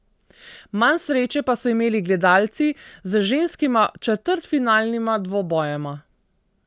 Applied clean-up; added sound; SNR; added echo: none; none; none; none.